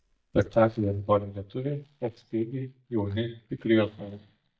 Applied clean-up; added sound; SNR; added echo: neural mask model DeepFilterNet 3.